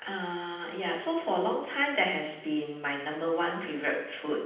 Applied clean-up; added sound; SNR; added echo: none; none; none; reverberation time 0.9 s.